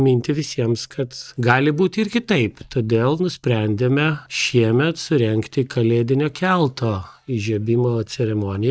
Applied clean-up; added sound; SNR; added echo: neural mask model DeepFilterNet 3.